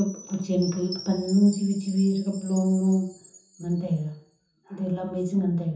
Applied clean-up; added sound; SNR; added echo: none; Chime; 20 dB; reverberation time 0.6 s.